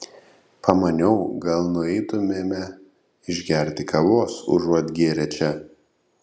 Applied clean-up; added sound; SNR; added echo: none; none; none; none.